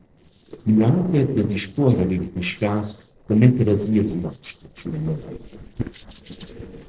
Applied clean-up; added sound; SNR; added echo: neural separator model SepFormer DNS4.